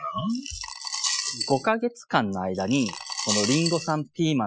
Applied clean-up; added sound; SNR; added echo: classical method Wiener filter.